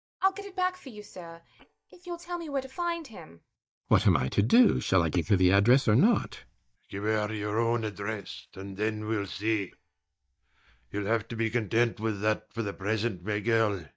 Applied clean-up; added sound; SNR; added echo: neural mask model DeepFilterNet 3.